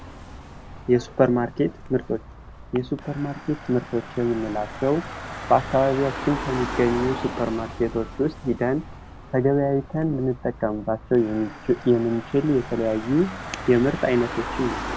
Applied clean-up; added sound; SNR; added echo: none; Engine / Car; 11 dB; none.